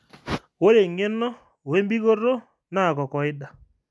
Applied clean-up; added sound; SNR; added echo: none; none; none; none.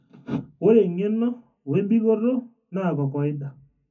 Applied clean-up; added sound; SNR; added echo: none; none; none; reverberation time 0.3 s.